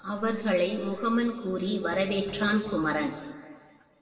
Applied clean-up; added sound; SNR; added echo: none; Knock; 19 dB; reverberation time 1.8 s.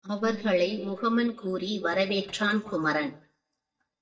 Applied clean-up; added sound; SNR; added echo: neural mask model DeepFilterNet 3.